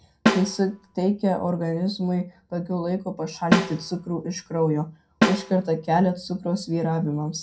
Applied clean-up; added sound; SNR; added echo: none; Snare drum; 2 dB; reverberation time 0.2 s.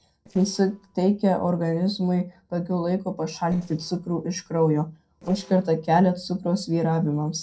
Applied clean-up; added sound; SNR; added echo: neural separator model SepFormer DNS4.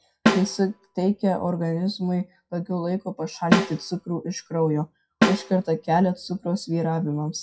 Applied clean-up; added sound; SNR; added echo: classical method WPE with log-MMSE.